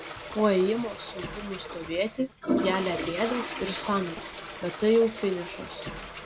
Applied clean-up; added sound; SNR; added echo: none; Toilet flush; 6 dB; none.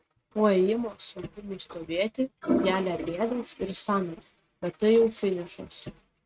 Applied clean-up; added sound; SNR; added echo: neural mask model RNNoise.